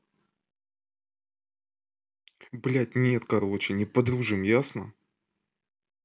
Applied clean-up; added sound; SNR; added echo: none; none; none; none.